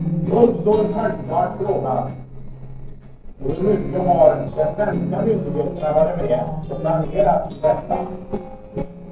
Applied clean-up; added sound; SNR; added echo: neural separator model SepFormer DNS4.